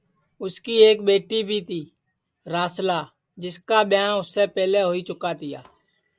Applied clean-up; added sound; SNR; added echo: none; none; none; none.